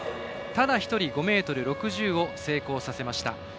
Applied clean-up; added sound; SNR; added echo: none; Wind instrument, woodwind instrument; 12 dB; none.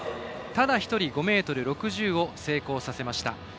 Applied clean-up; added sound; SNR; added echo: none; none; none; none.